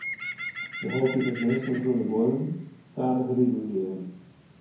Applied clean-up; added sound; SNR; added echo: none; Bird; 12 dB; reverberation time 0.9 s.